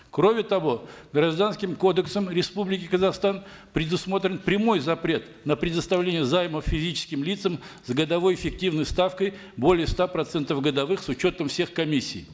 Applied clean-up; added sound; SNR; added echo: none; none; none; none.